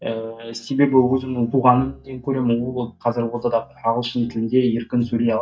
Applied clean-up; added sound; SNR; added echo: neural mask model DeepFilterNet 3.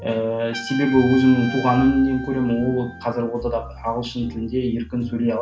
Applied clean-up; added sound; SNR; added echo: none; Trumpet; 16 dB; reverberation time 0.1 s.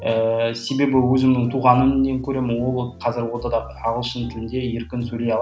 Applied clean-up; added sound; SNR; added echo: none; none; none; none.